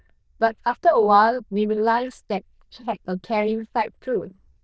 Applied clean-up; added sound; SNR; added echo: neural diffusion model UNIVERSE++.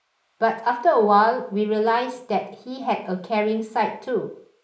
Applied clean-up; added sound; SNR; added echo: neural mask model Resemble Enhance denoiser.